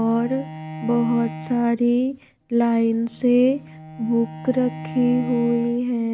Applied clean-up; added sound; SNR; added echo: none; Bowed string instrument; 14 dB; none.